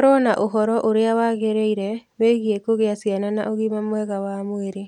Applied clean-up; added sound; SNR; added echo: none; none; none; none.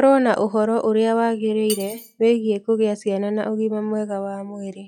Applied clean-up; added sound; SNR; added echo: classical method log-MMSE.